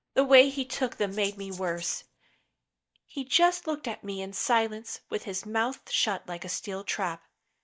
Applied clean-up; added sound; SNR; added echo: neural mask model DeepFilterNet 3.